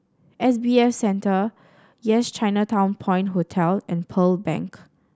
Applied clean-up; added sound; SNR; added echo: none; none; none; none.